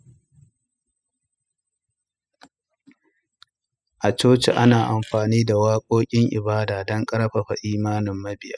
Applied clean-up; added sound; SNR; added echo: classical method spectral subtraction.